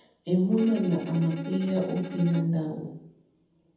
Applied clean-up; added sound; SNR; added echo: none; Bowed string instrument; 13 dB; reverberation time 0.8 s.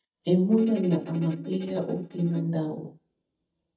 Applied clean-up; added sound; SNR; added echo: neural mask model DeepFilterNet 3.